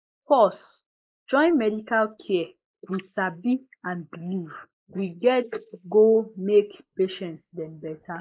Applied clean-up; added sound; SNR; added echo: neural mask model Resemble Enhance denoiser.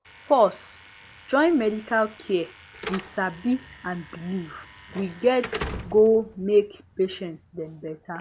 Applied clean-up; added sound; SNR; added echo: none; Slam / Alarm; 16 dB; none.